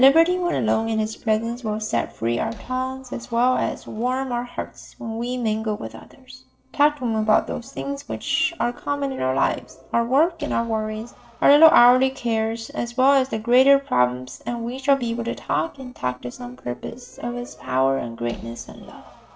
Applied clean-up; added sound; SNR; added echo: neural separator model SepFormer DNS4.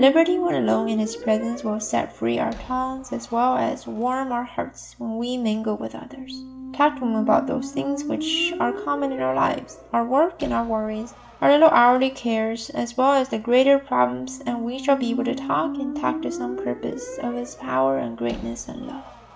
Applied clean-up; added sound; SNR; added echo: none; Squeak; 12 dB; reverberation time 0.5 s.